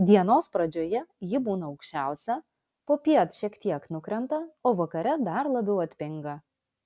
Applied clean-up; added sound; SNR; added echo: none; none; none; none.